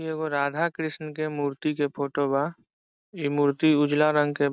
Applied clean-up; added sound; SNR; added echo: none; none; none; none.